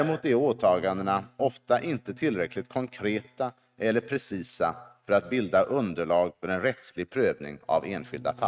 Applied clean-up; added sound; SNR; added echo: neural mask model RNNoise.